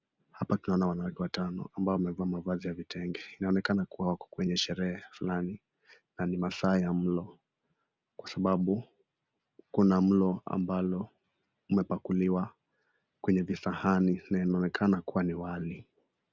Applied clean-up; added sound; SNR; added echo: none; none; none; none.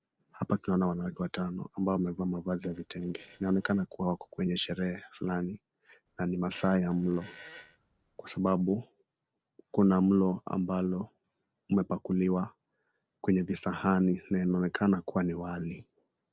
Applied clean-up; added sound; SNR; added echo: neural separator model SepFormer DNS4.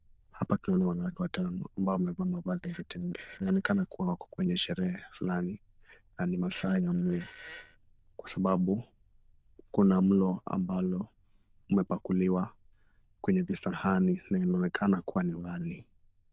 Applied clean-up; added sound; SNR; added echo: neural diffusion model UNIVERSE++.